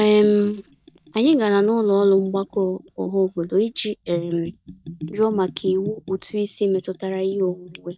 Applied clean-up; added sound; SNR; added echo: neural mask model DeepFilterNet 3.